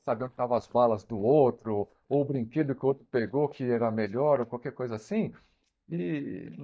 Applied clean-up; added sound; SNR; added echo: neural mask model DeepFilterNet 3.